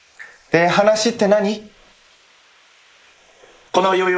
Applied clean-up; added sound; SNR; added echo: neural mask model Resemble Enhance denoiser.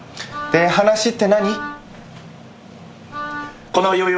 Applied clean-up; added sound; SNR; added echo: none; Wind instrument, woodwind instrument; 12 dB; none.